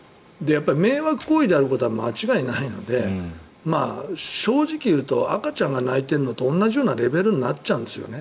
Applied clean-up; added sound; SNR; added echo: none; none; none; none.